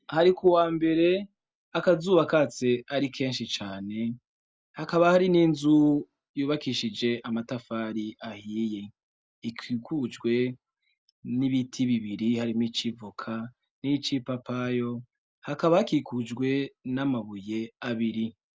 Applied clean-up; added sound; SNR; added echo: none; none; none; none.